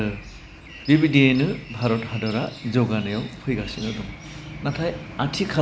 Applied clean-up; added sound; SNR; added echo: none; none; none; none.